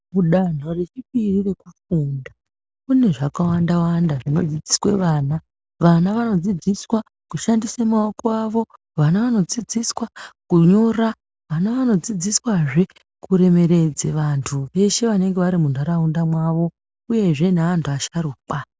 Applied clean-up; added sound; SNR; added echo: none; none; none; none.